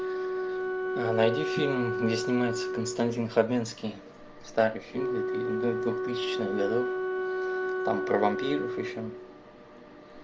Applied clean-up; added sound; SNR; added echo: none; Wind instrument, woodwind instrument; 1 dB; none.